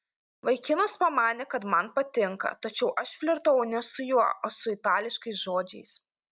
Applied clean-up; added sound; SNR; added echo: none; none; none; none.